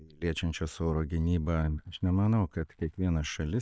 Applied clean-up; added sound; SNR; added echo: neural mask model DeepFilterNet 3.